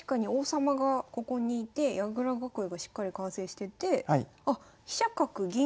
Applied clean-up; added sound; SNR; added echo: none; none; none; none.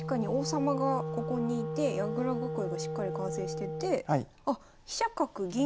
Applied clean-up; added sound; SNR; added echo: none; Wind instrument, woodwind instrument; 4 dB; none.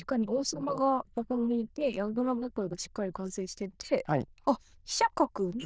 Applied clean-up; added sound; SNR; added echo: neural diffusion model UNIVERSE++.